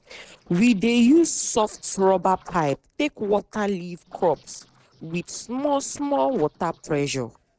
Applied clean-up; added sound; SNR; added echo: neural separator model SepFormer DNS4.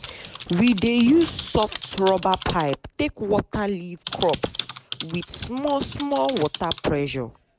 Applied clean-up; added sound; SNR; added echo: none; Typing; 12 dB; none.